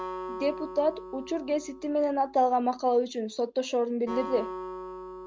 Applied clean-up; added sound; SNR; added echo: none; Acoustic guitar; 11 dB; none.